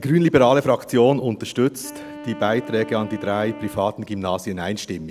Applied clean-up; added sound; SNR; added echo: none; Wind instrument, woodwind instrument; 18 dB; none.